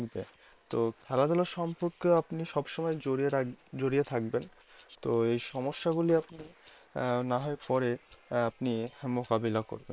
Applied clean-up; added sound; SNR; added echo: neural separator model SepFormer WHAM!.